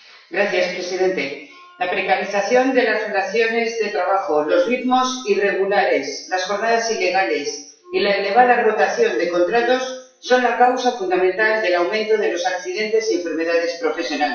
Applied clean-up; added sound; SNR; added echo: classical method WPE with log-MMSE.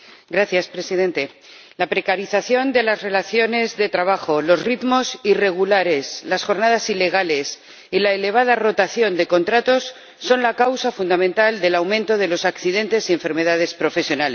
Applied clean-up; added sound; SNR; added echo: none; none; none; none.